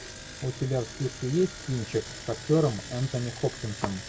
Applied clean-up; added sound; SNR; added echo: none; Engine; 13 dB; none.